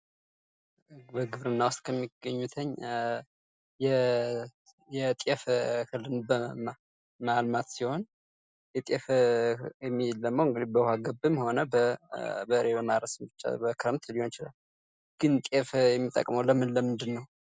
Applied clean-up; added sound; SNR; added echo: none; none; none; none.